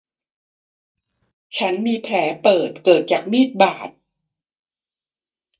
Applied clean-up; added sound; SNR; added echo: neural mask model DeepFilterNet 3.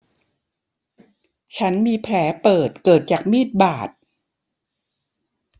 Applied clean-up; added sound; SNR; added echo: none; none; none; none.